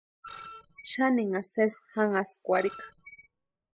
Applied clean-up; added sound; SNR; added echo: none; Screech; 17 dB; none.